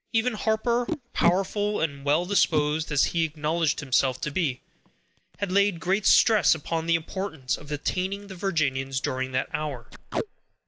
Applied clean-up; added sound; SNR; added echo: none; Packing tape, duct tape; 11 dB; none.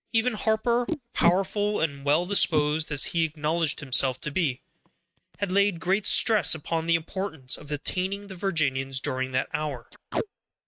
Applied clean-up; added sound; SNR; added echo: neural mask model RNNoise.